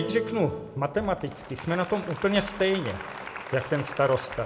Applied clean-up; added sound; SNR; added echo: none; Applause; 10 dB; reverberation time 0.3 s.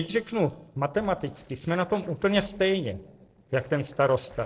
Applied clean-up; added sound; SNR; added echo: neural separator model SepFormer DNS4.